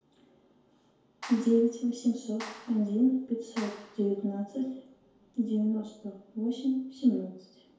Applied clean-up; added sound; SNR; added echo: none; Clapping; 17 dB; reverberation time 2.2 s.